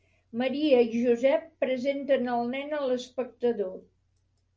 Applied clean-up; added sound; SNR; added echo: none; none; none; none.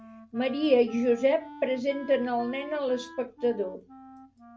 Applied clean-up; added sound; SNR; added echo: none; Wind instrument, woodwind instrument; 19 dB; none.